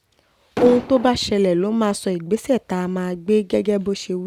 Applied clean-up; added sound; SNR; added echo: none; Explosion; 6 dB; none.